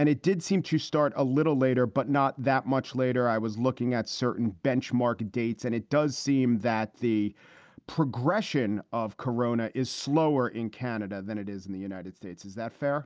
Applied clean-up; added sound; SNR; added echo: none; none; none; none.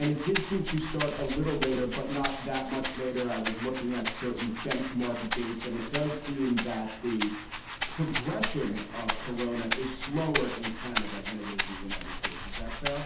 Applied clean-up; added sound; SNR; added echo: none; Rattle (instrument); -4 dB; reverberation time 1.2 s.